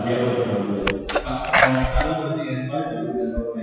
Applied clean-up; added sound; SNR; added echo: classical method WPE with log-MMSE.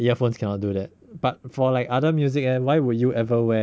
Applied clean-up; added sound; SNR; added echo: none; none; none; none.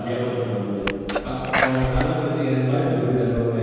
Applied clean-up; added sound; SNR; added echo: none; Sneeze; 5 dB; reverberation time 2.1 s.